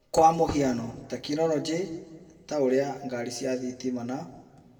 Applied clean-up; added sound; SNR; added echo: none; none; none; reverberation time 1.1 s.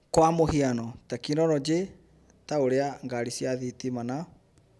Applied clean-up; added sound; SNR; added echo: none; none; none; none.